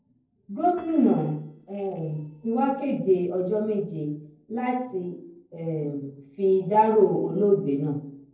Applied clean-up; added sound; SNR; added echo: neural separator model SepFormer DNS4.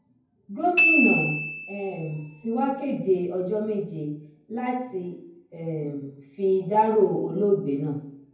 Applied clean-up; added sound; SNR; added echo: none; Glockenspiel; 1 dB; reverberation time 0.9 s.